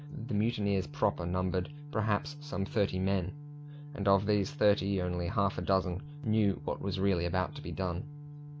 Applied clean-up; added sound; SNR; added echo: none; Organ; 13 dB; none.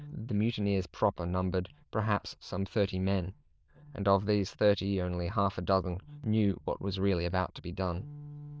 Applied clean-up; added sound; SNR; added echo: neural diffusion model UNIVERSE++.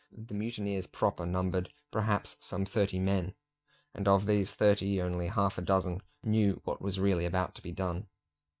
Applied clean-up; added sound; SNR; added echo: neural mask model DeepFilterNet 3.